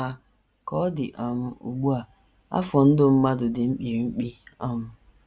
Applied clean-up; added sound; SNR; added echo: none; none; none; none.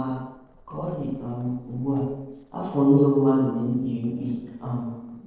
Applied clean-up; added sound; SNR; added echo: neural separator model SepFormer DNS4.